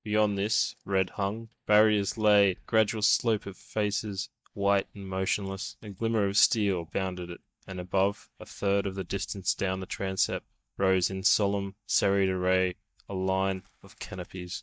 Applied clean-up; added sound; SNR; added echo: neural mask model DeepFilterNet 3.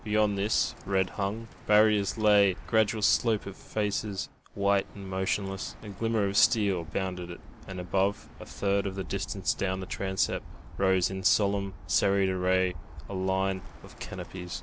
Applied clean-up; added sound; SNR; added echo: none; Bird; 15 dB; none.